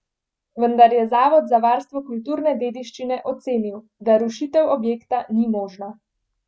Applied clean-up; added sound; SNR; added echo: none; none; none; none.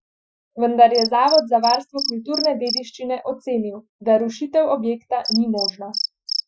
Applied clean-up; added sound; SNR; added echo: classical method Wiener filter.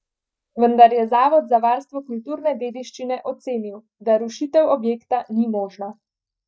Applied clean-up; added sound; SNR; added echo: neural mask model DeepFilterNet 3.